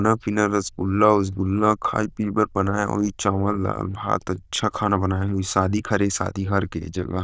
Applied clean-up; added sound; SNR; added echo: neural diffusion model UNIVERSE++.